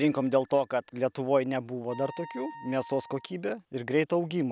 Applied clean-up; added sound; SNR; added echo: none; Wind instrument, woodwind instrument + Bicycle bell; 20 dB; none.